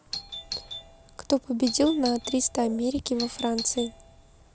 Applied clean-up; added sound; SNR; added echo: none; Doorbell; 11 dB; none.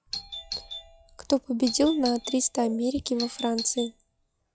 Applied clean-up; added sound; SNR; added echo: classical method log-MMSE.